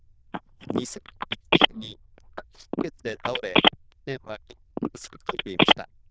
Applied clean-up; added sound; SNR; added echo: neural diffusion model UNIVERSE++.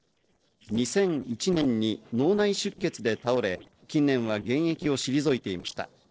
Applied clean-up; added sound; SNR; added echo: neural separator model SepFormer DNS4.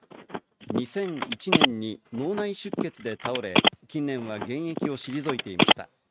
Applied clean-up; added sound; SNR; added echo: neural mask model RNNoise.